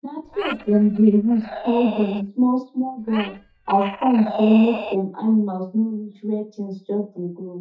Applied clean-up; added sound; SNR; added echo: neural mask model DeepFilterNet 3.